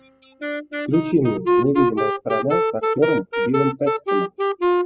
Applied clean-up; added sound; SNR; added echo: classical method spectral subtraction.